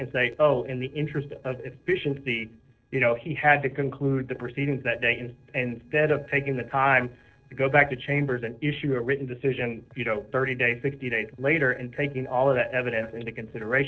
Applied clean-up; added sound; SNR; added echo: neural separator model SepFormer DNS4.